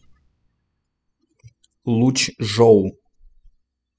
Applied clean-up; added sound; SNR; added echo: classical method spectral subtraction.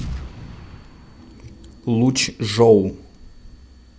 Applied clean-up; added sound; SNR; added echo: none; Boom; 17 dB; none.